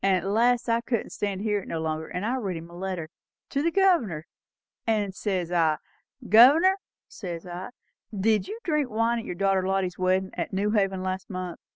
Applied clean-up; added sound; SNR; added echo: none; none; none; none.